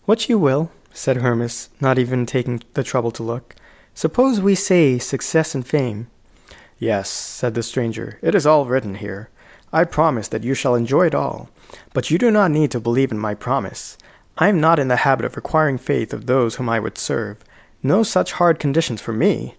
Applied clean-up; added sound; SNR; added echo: none; none; none; none.